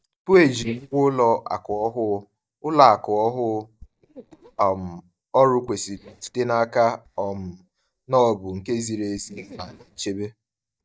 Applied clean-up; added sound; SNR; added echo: neural mask model DeepFilterNet 3.